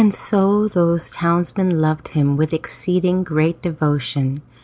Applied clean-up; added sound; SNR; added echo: none; none; none; none.